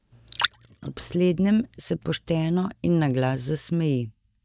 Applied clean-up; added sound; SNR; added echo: neural mask model DeepFilterNet 3.